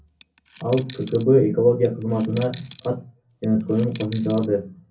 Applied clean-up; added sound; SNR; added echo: none; Coin (dropping); 14 dB; reverberation time 0.3 s.